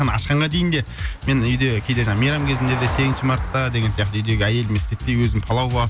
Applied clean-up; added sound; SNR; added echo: none; Vehicle; 16 dB; none.